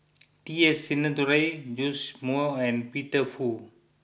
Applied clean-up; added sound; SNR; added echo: none; none; none; none.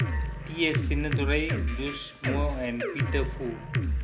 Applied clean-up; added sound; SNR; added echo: none; Drum kit; -3 dB; none.